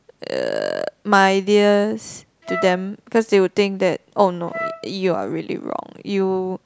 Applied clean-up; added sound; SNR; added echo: none; Wind instrument, woodwind instrument; 11 dB; none.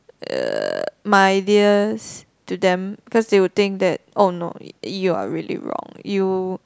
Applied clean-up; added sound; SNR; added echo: none; none; none; none.